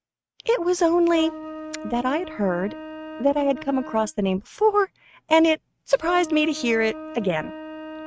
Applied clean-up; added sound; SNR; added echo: neural mask model RNNoise.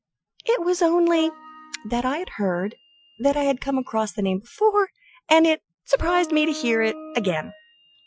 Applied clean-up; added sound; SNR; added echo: classical method Wiener filter.